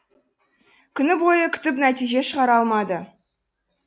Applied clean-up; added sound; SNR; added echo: none; none; none; none.